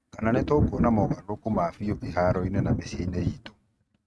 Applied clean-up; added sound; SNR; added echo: neural mask model RNNoise.